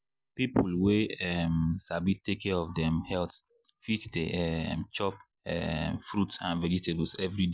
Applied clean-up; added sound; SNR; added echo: none; none; none; none.